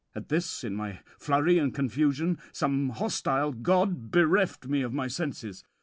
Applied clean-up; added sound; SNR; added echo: none; none; none; none.